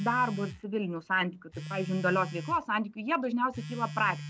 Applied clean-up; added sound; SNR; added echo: none; Telephone; 12 dB; none.